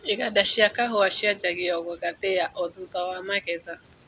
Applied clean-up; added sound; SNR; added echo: none; none; none; none.